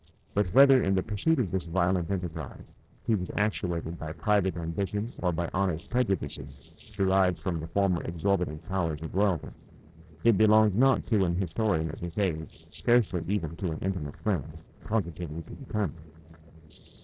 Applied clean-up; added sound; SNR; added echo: neural separator model SepFormer DNS4.